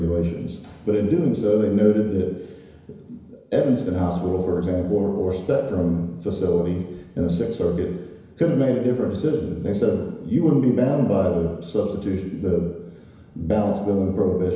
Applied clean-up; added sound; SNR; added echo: none; none; none; reverberation time 1.0 s.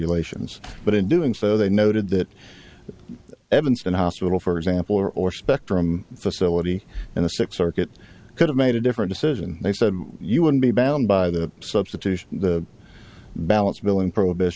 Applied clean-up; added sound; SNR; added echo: none; none; none; none.